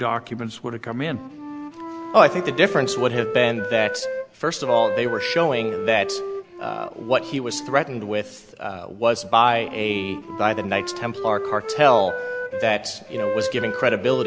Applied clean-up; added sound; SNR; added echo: none; Wind instrument, woodwind instrument; 8 dB; none.